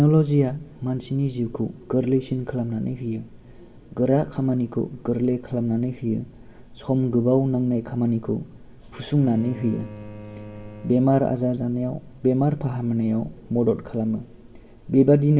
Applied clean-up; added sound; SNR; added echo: none; Bowed string instrument; 18 dB; reverberation time 2.1 s.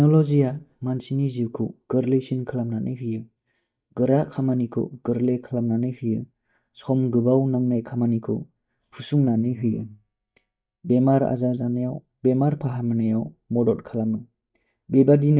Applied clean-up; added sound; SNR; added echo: neural mask model DeepFilterNet 3.